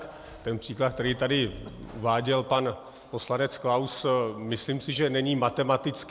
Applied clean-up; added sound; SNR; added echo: none; none; none; none.